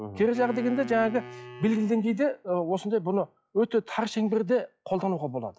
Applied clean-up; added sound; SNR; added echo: classical method log-MMSE.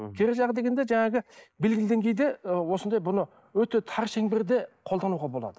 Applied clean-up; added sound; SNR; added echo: neural mask model Resemble Enhance denoiser.